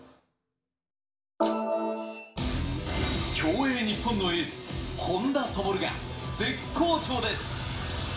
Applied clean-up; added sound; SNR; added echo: none; none; none; reverberation time 0.7 s.